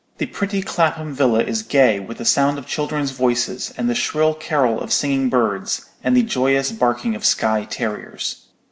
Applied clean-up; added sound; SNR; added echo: none; none; none; none.